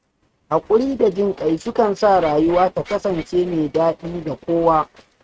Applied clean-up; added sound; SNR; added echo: neural mask model RNNoise.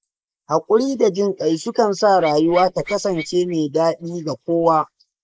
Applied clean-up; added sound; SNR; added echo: neural mask model Resemble Enhance denoiser.